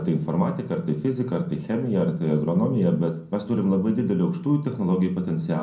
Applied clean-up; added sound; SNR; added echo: none; none; none; reverberation time 0.6 s.